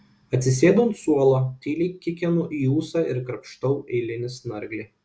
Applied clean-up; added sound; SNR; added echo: none; none; none; none.